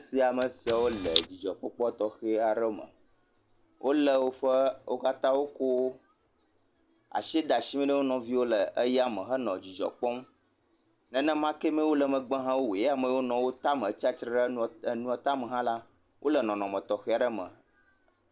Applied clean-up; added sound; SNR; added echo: none; Camera; 0 dB; none.